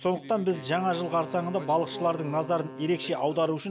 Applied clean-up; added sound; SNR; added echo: none; Wind instrument, woodwind instrument; 15 dB; none.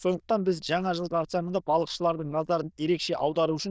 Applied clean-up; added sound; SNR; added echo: neural diffusion model UNIVERSE++.